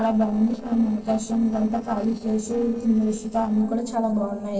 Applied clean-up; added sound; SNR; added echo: neural separator model SepFormer DNS4.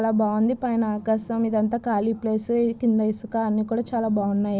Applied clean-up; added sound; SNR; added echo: none; none; none; none.